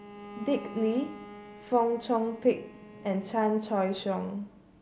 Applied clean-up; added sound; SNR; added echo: none; Bowed string instrument; 17 dB; none.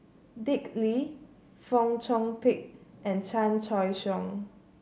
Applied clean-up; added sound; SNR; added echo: none; none; none; none.